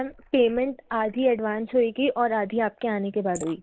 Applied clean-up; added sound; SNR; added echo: neural mask model Resemble Enhance denoiser.